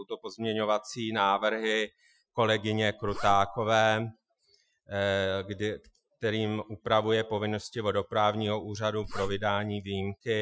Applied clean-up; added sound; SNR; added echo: classical method Wiener filter.